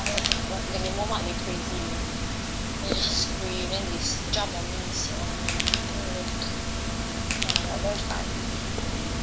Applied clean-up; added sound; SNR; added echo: none; Wind instrument, woodwind instrument + Crushing; 6 dB; none.